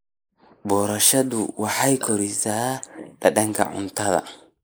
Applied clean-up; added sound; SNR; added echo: neural mask model Resemble Enhance denoiser.